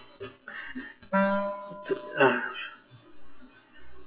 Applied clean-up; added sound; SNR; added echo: classical method WPE with log-MMSE.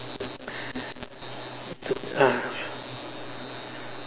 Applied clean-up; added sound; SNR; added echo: none; none; none; none.